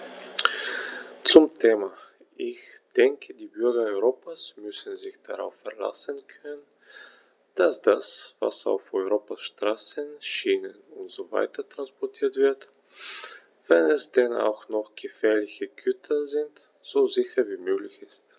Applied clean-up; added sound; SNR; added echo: none; none; none; none.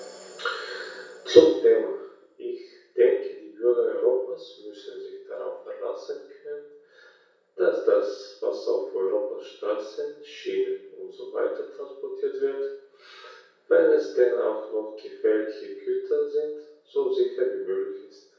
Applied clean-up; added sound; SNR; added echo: none; none; none; reverberation time 0.6 s.